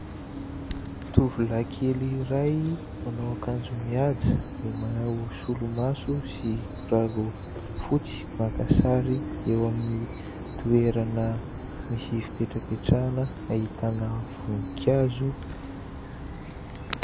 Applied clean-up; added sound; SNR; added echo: none; Bird vocalization, bird call, bird song; 8 dB; none.